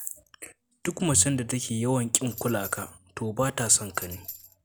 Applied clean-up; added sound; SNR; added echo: none; Bowed string instrument + Tambourine; 16 dB; none.